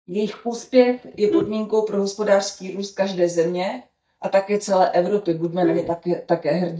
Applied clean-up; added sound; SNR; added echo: neural mask model DeepFilterNet 3.